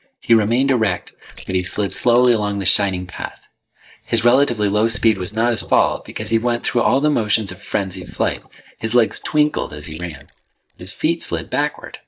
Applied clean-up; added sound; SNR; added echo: neural mask model DeepFilterNet 3.